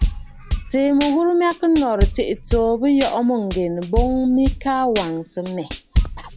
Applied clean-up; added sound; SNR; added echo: none; Drum / Drum kit; 5 dB; none.